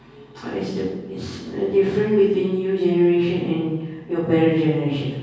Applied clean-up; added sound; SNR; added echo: none; none; none; reverberation time 1.3 s.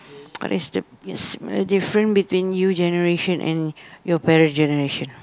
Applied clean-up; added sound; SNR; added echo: none; none; none; none.